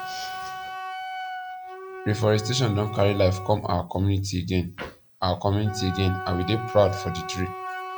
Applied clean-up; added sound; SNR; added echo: none; Wind instrument, woodwind instrument; 10 dB; none.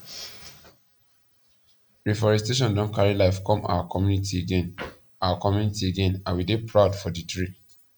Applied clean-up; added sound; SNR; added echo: none; none; none; none.